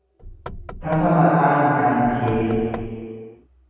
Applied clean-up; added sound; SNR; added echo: none; Knock / Wood; 16 dB; reverberation time 2.2 s.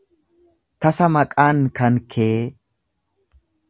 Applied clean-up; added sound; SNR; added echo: none; none; none; none.